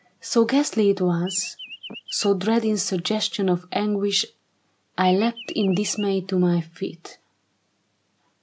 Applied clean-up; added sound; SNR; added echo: none; Chirp, tweet; 14 dB; none.